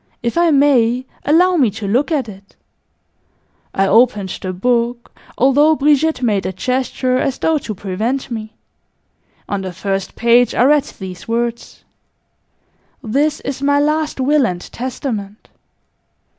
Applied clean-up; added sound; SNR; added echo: none; none; none; none.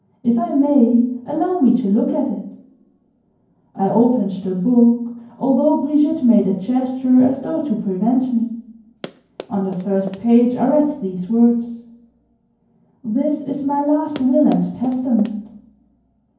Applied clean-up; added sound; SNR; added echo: none; Run; 18 dB; reverberation time 0.9 s.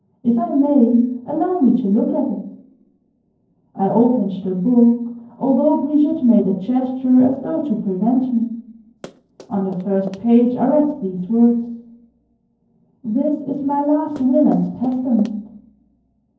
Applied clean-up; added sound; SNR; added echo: neural separator model SepFormer DNS4.